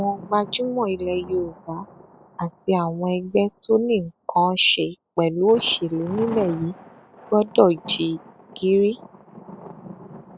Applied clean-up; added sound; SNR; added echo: none; Thunder; 19 dB; none.